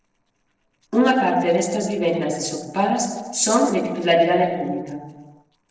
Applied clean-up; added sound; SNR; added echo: neural separator model SepFormer DNS4.